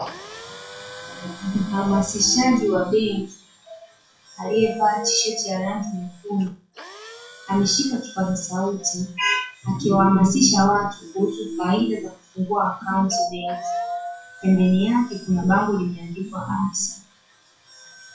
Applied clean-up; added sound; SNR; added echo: classical method WPE with log-MMSE.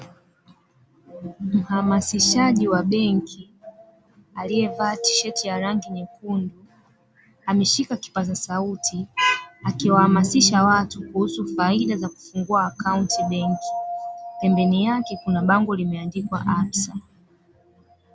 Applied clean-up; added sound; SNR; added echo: none; none; none; none.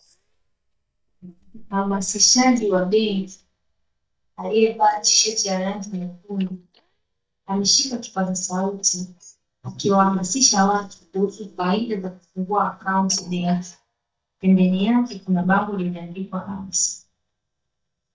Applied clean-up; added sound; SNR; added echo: neural mask model DeepFilterNet 3.